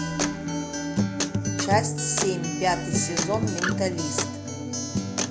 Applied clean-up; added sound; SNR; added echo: none; Acoustic guitar; -3 dB; none.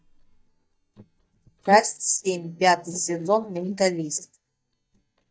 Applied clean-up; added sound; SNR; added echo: neural mask model DeepFilterNet 3.